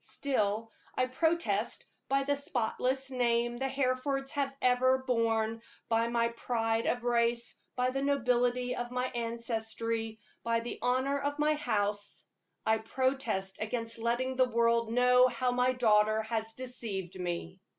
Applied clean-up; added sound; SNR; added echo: none; none; none; none.